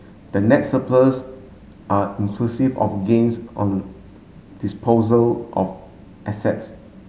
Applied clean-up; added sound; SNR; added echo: none; none; none; none.